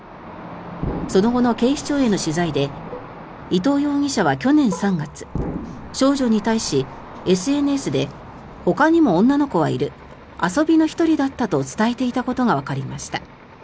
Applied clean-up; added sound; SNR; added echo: none; Explosion; 13 dB; none.